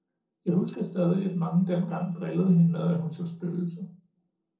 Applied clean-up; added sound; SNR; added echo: neural separator model SepFormer DNS4.